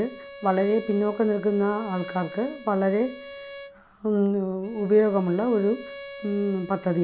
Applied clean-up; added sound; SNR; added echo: none; Bowed string instrument; 16 dB; none.